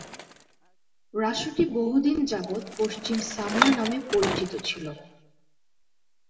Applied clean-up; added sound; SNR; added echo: none; Bicycle; 6 dB; reverberation time 0.7 s.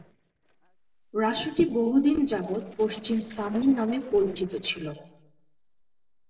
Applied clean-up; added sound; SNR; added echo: neural separator model SepFormer DNS4.